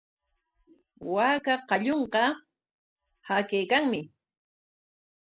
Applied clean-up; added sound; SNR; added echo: none; Bird; 11 dB; none.